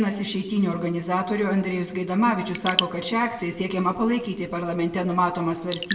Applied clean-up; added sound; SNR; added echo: none; Raindrop / Drip; 13 dB; reverberation time 0.8 s.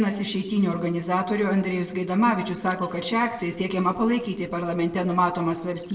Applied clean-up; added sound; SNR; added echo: neural separator model SepFormer DNS4.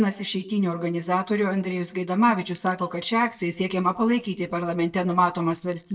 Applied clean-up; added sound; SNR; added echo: neural mask model DeepFilterNet 3.